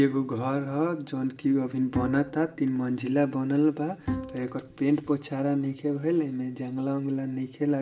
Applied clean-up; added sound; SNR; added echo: none; Bowed string instrument; 9 dB; reverberation time 0.5 s.